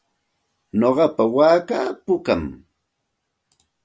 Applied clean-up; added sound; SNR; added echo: none; none; none; none.